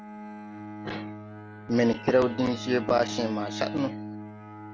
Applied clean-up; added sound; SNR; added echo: none; Bowed string instrument; 10 dB; none.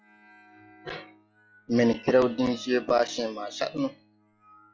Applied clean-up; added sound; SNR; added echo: classical method log-MMSE.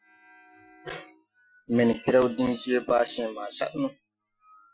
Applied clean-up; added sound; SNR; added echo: classical method Wiener filter.